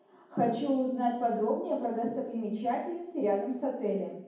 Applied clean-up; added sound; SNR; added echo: none; none; none; reverberation time 1.2 s.